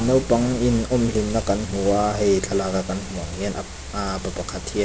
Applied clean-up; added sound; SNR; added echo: none; none; none; none.